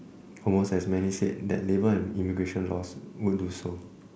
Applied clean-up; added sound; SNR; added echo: none; none; none; none.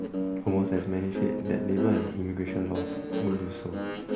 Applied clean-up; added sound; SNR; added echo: none; Guitar; 1 dB; none.